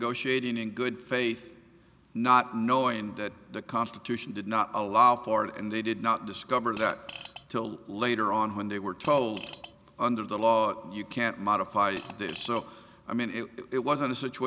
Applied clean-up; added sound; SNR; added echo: none; Fart; 16 dB; none.